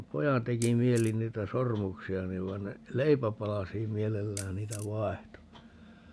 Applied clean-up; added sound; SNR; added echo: none; Camera; 14 dB; none.